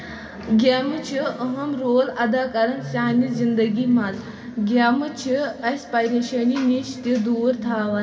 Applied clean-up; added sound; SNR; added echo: none; none; none; reverberation time 2.3 s.